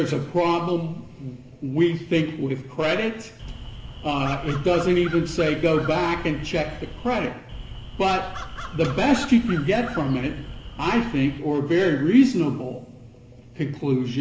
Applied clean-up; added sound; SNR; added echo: none; Crow; 12 dB; reverberation time 2.1 s.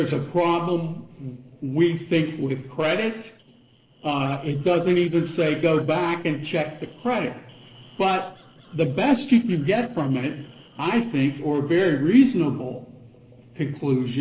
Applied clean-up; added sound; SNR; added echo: neural separator model SepFormer DNS4.